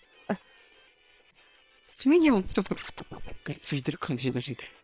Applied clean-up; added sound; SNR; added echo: neural separator model SepFormer WHAM!.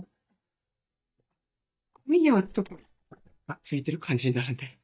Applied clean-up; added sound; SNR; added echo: neural mask model DeepFilterNet 3.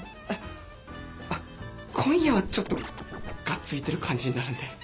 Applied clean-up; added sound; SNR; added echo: none; Scratching (performance technique); 9 dB; none.